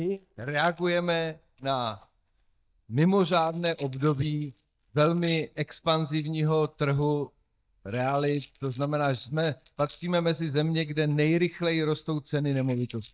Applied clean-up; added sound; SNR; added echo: neural mask model DeepFilterNet 3.